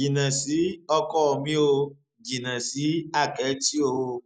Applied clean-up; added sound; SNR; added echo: none; none; none; none.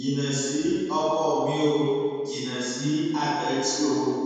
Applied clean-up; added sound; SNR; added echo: none; none; none; reverberation time 2.0 s.